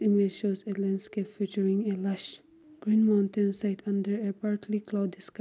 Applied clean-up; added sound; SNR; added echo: none; none; none; none.